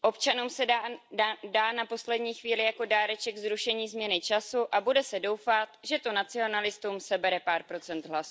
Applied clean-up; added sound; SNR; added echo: none; none; none; none.